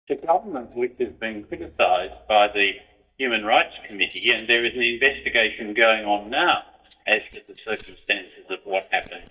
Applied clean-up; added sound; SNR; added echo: neural mask model DeepFilterNet 3.